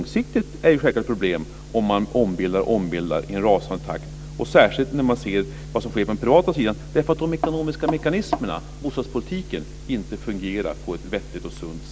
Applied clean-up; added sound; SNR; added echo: none; none; none; none.